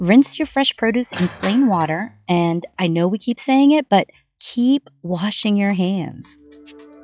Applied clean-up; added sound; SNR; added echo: classical method log-MMSE.